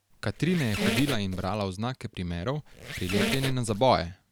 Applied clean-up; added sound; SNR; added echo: none; Squeak; 4 dB; none.